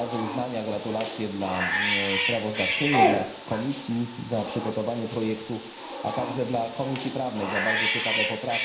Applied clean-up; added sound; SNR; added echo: none; Bathtub (filling or washing) / Cat; -1 dB; reverberation time 0.9 s.